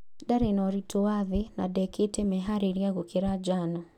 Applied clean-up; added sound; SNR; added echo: none; none; none; none.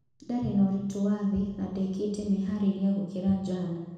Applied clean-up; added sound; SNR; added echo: none; none; none; reverberation time 1.0 s.